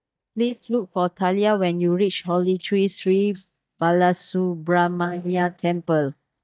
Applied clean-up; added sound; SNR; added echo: neural mask model DeepFilterNet 3.